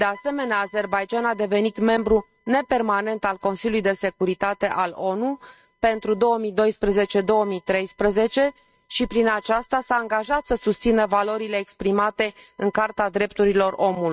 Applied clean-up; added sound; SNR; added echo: neural mask model RNNoise.